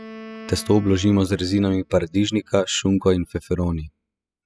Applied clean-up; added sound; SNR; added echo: classical method spectral subtraction.